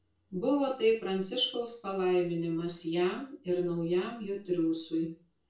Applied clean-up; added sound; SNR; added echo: none; none; none; reverberation time 0.3 s.